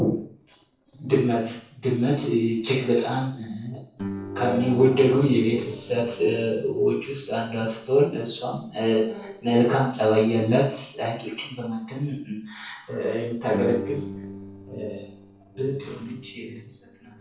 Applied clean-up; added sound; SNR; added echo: neural separator model SepFormer DNS4.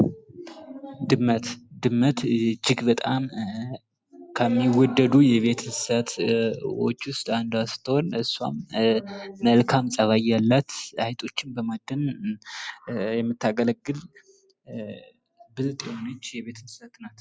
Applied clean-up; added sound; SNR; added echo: none; none; none; none.